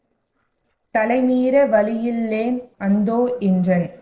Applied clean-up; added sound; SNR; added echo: neural separator model SepFormer DNS4.